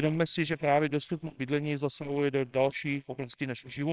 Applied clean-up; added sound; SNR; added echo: neural separator model SepFormer WHAMR!.